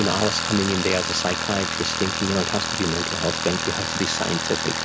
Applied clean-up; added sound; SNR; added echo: none; Tools; 1 dB; none.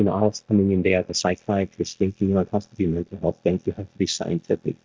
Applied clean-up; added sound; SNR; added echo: neural mask model DeepFilterNet 3.